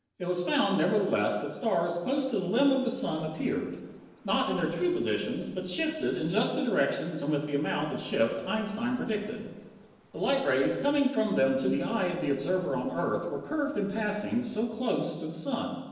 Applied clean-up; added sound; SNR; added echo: neural separator model SepFormer DNS4.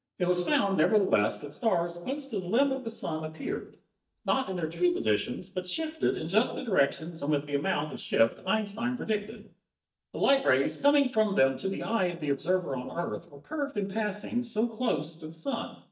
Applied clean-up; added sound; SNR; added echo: neural mask model DeepFilterNet 3.